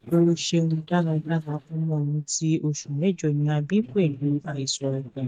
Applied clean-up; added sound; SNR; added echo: neural mask model DeepFilterNet 3.